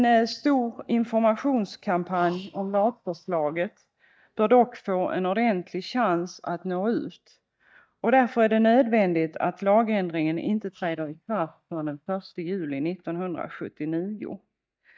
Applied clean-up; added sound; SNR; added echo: neural mask model DeepFilterNet 3.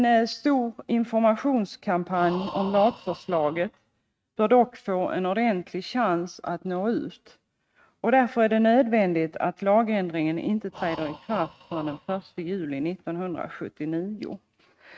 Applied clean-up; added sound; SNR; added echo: neural mask model RNNoise.